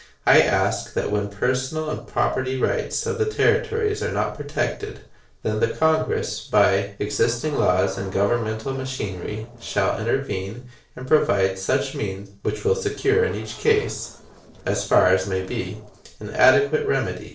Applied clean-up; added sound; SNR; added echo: neural separator model SepFormer DNS4.